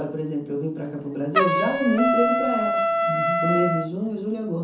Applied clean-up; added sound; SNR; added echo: none; Trumpet; -1 dB; reverberation time 0.9 s.